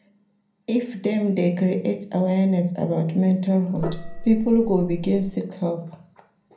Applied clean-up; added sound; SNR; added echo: none; Gong; 9 dB; reverberation time 0.6 s.